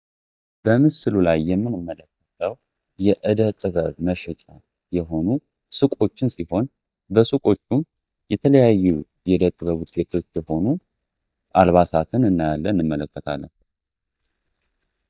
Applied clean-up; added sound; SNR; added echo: neural mask model DeepFilterNet 3.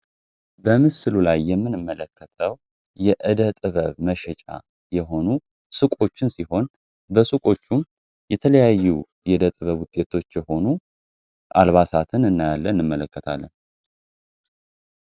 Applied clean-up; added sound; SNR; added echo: none; none; none; none.